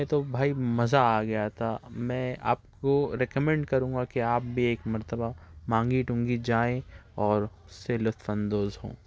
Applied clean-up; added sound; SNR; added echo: none; none; none; none.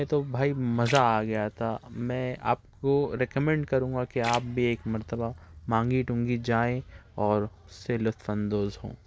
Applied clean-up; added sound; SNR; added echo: none; Splash, splatter; 18 dB; none.